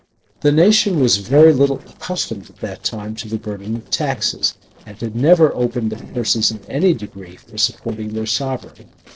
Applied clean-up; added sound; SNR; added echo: neural separator model SepFormer DNS4.